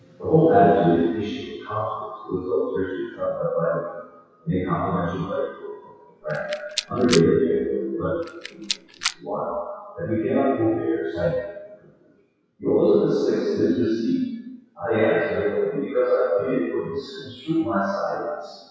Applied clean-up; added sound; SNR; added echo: classical method WPE with log-MMSE.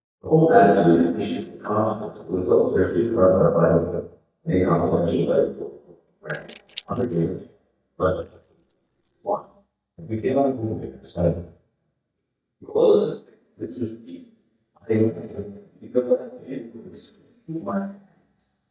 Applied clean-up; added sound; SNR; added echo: neural mask model DeepFilterNet 3.